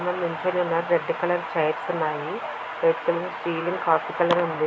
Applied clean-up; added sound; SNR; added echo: none; none; none; none.